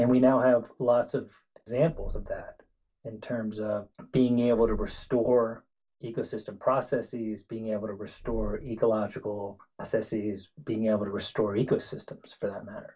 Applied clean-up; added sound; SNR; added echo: none; Purr; 10 dB; reverberation time 0.1 s.